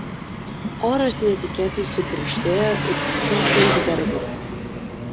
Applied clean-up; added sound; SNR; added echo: none; Engine; 1 dB; none.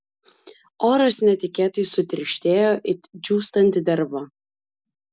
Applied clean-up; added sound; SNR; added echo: none; none; none; none.